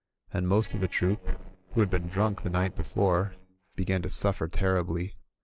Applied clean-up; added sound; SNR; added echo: neural separator model SepFormer DNS4.